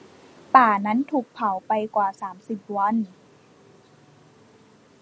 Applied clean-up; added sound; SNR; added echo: none; none; none; none.